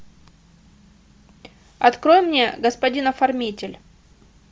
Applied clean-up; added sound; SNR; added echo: none; none; none; none.